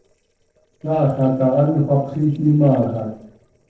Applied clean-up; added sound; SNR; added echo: neural separator model SepFormer DNS4.